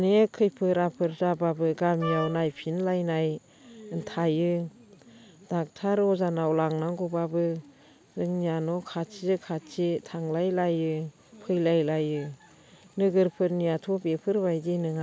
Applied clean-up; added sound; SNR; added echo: none; Wind instrument, woodwind instrument; 9 dB; none.